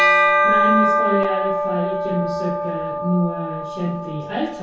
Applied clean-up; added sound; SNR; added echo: none; Bell; -5 dB; reverberation time 0.6 s.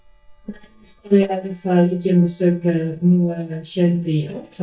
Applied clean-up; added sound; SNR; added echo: neural mask model DeepFilterNet 3.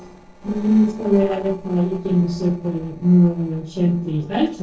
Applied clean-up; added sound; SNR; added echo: neural separator model SepFormer DNS4.